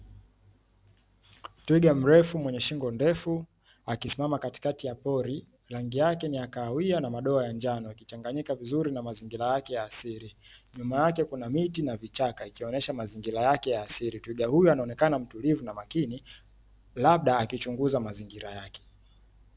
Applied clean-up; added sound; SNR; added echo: none; none; none; none.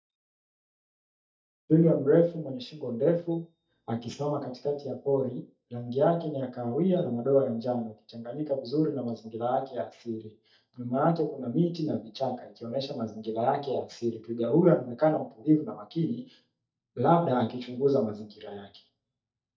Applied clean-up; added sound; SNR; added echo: neural mask model DeepFilterNet 3.